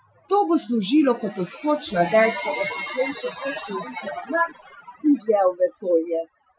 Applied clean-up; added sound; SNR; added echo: classical method Wiener filter.